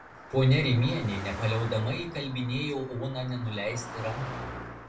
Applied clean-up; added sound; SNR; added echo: none; Car passing by; 12 dB; reverberation time 0.3 s.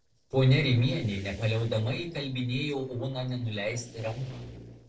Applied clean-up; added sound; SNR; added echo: neural separator model SepFormer DNS4.